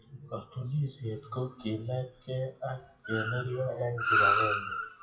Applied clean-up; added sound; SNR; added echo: classical method WPE with log-MMSE.